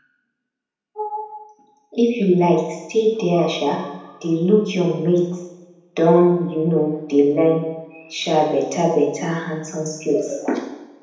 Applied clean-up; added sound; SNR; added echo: none; none; none; reverberation time 0.9 s.